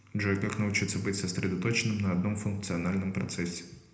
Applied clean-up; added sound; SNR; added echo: none; none; none; reverberation time 0.7 s.